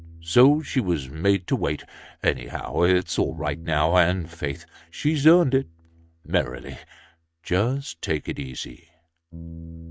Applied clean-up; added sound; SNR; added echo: neural mask model RNNoise.